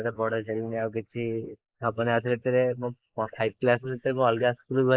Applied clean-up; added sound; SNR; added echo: neural mask model Resemble Enhance denoiser.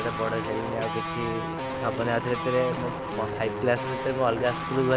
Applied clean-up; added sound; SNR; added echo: none; Guitar; 4 dB; none.